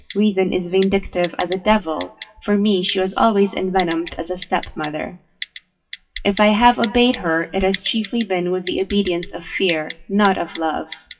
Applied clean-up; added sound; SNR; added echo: classical method WPE with log-MMSE.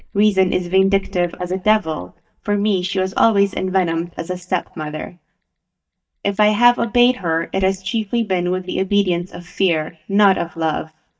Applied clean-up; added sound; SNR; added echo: neural mask model DeepFilterNet 3.